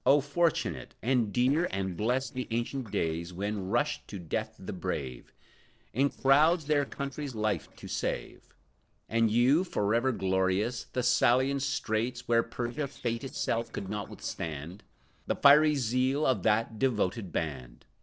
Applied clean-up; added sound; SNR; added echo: neural separator model SepFormer DNS4.